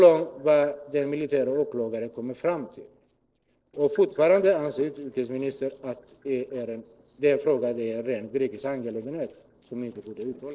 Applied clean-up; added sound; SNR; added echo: neural separator model SepFormer DNS4.